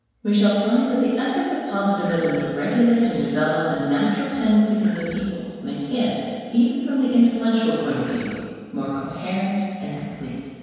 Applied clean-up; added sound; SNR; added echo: none; Bird; 19 dB; reverberation time 1.9 s.